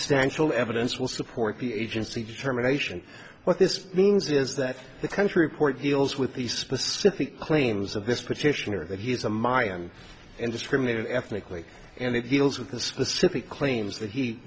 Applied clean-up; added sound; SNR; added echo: none; none; none; none.